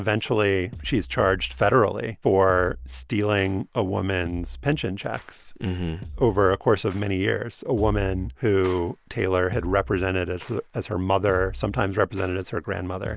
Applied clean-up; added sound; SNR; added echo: none; none; none; none.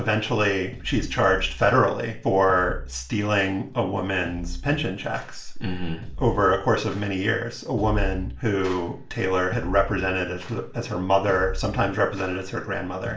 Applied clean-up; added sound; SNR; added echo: none; none; none; reverberation time 0.4 s.